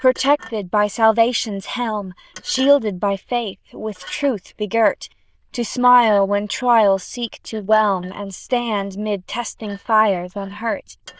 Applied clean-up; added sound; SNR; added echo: neural diffusion model UNIVERSE++.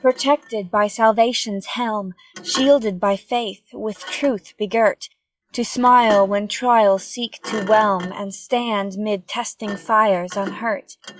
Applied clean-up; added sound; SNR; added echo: classical method log-MMSE.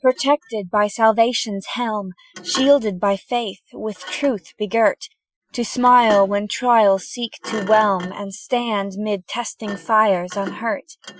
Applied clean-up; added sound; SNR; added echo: classical method Wiener filter.